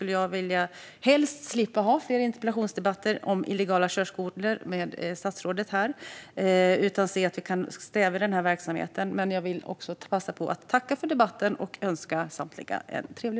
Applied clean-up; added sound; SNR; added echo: none; none; none; none.